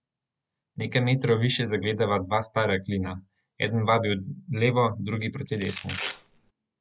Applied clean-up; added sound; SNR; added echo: none; Domestic sounds, home sounds; 11 dB; none.